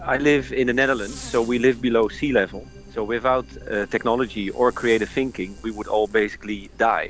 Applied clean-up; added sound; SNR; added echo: none; Zipper (clothing); 20 dB; none.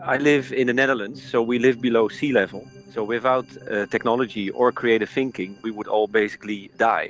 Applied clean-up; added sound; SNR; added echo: none; none; none; none.